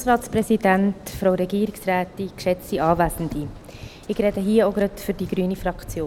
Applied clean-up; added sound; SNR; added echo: none; Waves, surf; 16 dB; none.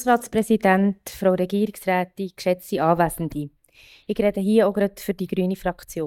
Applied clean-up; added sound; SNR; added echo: neural mask model DeepFilterNet 3.